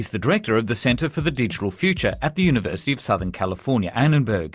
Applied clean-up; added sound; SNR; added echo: none; Drum / Drum kit; 16 dB; none.